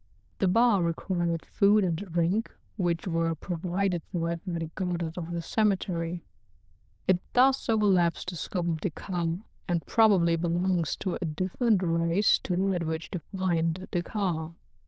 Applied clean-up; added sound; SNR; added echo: neural diffusion model UNIVERSE++.